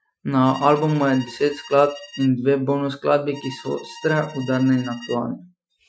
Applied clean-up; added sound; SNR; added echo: classical method Wiener filter.